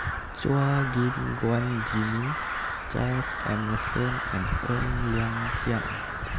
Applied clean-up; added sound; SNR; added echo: none; Crow; 2 dB; none.